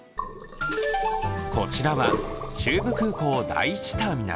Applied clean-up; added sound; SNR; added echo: none; Sink (filling or washing); 6 dB; none.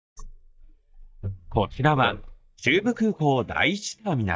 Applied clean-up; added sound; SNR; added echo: neural mask model DeepFilterNet 3.